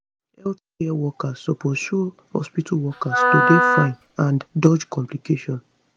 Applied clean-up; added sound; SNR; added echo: none; Wind instrument, woodwind instrument; -2 dB; none.